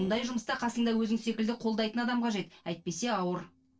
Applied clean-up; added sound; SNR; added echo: neural separator model SepFormer DNS4.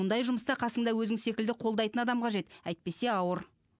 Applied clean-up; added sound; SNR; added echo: none; none; none; none.